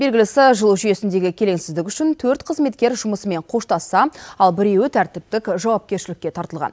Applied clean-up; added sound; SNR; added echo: none; none; none; none.